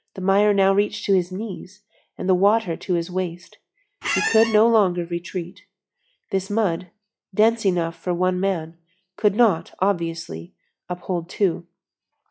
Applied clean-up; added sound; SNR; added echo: classical method log-MMSE.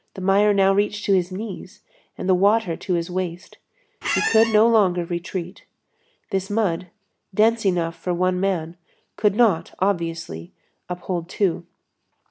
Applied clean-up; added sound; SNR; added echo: none; Squeak; 3 dB; none.